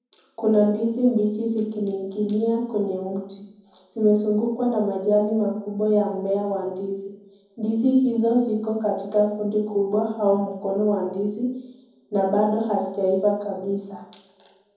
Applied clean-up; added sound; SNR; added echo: none; none; none; reverberation time 0.9 s.